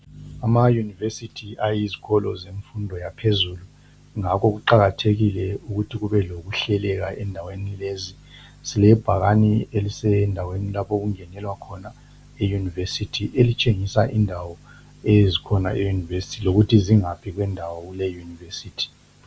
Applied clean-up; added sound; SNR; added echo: none; none; none; none.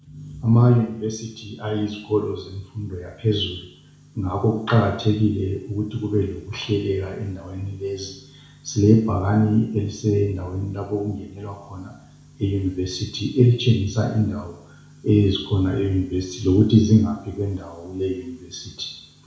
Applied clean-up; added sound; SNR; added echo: none; none; none; reverberation time 0.6 s.